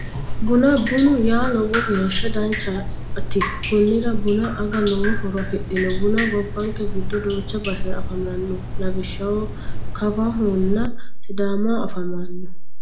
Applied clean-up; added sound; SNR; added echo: none; Drip; -1 dB; reverberation time 0.4 s.